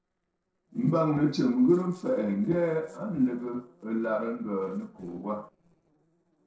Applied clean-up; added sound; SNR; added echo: neural separator model SepFormer DNS4.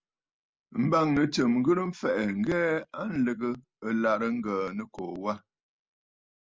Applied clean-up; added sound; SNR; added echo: none; none; none; none.